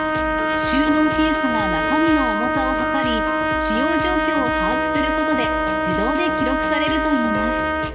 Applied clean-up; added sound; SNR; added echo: none; Trumpet; -3 dB; reverberation time 2.6 s.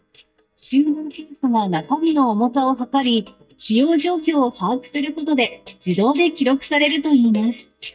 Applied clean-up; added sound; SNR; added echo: neural mask model DeepFilterNet 3.